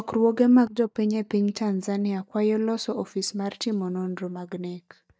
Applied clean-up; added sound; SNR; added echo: neural mask model DeepFilterNet 3.